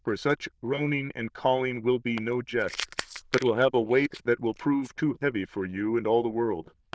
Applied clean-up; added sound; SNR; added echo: neural diffusion model UNIVERSE++.